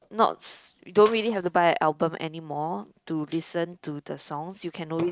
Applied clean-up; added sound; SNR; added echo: neural mask model RNNoise.